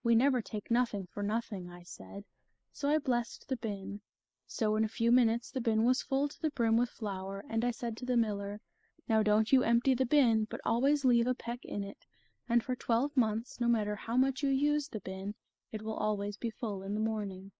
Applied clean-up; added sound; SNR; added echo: neural mask model Resemble Enhance denoiser.